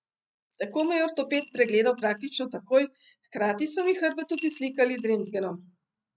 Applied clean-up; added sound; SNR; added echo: neural mask model RNNoise.